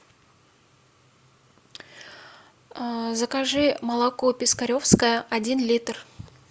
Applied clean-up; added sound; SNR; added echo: none; none; none; none.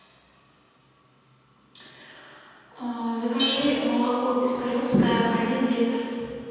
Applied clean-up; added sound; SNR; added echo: none; Crash cymbal; 14 dB; reverberation time 2.1 s.